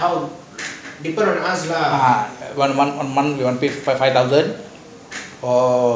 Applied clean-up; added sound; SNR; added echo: none; none; none; none.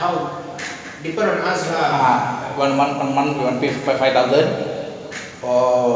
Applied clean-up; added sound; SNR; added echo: none; none; none; reverberation time 2.5 s.